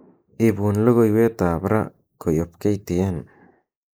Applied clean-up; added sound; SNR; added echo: neural mask model Resemble Enhance denoiser.